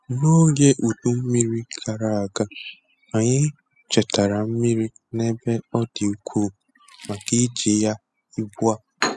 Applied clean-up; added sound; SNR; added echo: classical method spectral subtraction.